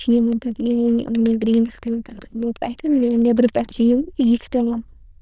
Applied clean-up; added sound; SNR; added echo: neural diffusion model UNIVERSE++.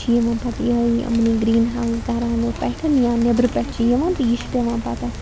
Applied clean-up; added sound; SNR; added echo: none; Rain; 11 dB; none.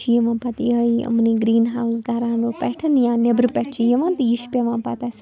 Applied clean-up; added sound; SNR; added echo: none; none; none; none.